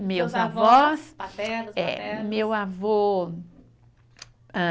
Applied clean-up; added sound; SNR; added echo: none; none; none; none.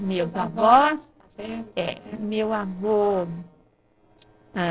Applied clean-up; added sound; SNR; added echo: neural separator model SepFormer DNS4.